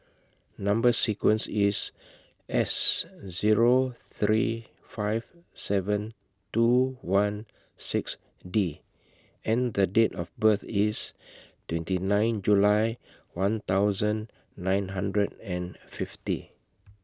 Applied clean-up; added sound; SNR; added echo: none; none; none; none.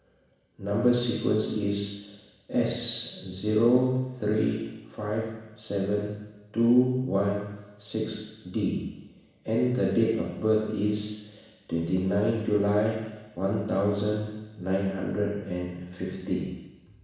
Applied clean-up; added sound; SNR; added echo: none; none; none; reverberation time 1.1 s.